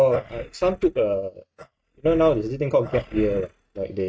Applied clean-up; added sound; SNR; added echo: neural mask model RNNoise.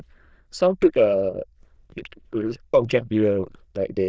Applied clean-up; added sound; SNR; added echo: neural diffusion model UNIVERSE++.